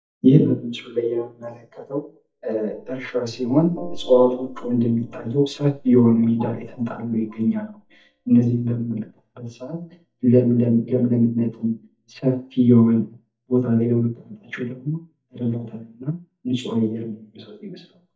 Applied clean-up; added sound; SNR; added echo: neural mask model DeepFilterNet 3.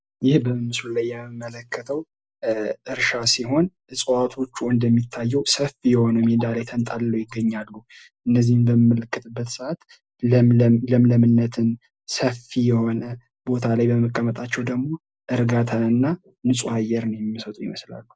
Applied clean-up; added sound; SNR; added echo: none; none; none; none.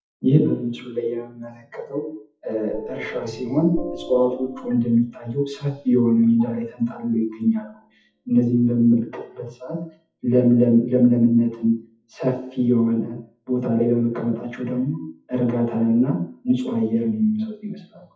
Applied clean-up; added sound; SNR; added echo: classical method WPE with log-MMSE.